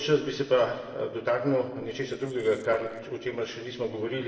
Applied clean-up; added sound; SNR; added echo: neural separator model SepFormer DNS4.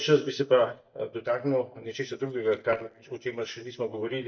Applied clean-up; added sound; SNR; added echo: neural mask model DeepFilterNet 3.